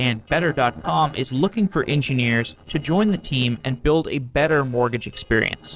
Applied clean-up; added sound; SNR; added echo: neural separator model SepFormer DNS4.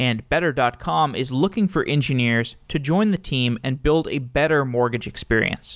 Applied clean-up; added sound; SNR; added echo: none; none; none; none.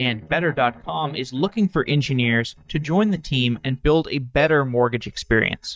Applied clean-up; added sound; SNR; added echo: neural mask model DeepFilterNet 3.